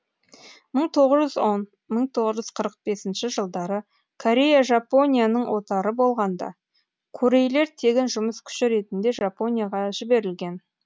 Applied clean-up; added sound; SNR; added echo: none; none; none; none.